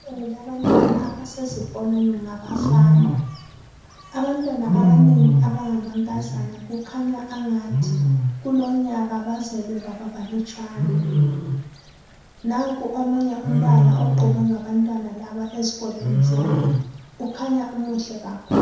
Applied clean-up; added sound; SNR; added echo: none; Wild animals; -4 dB; reverberation time 0.7 s.